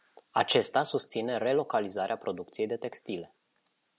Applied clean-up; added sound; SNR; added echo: none; none; none; none.